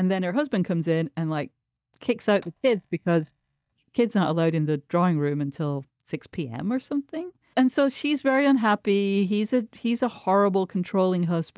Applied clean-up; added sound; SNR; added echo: neural mask model DeepFilterNet 3.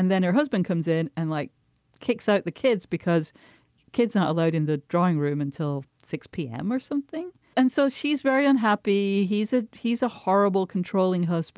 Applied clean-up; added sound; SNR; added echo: none; none; none; none.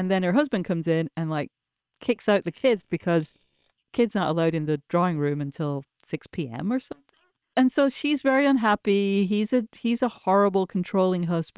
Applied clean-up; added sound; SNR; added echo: neural separator model SepFormer WHAM!.